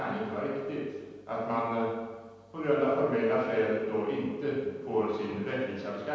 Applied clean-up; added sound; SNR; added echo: none; none; none; reverberation time 1.2 s.